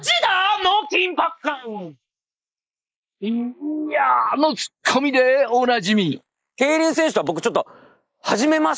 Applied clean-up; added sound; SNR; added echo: neural mask model Resemble Enhance denoiser.